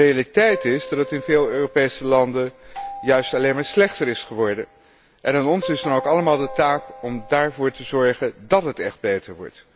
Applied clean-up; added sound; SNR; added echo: none; Keyboard (musical) + Doorbell; 14 dB; none.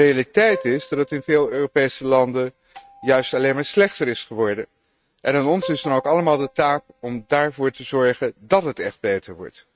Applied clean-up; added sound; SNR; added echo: neural mask model RNNoise.